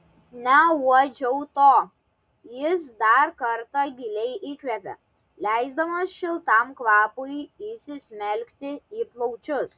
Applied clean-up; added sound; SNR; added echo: none; none; none; none.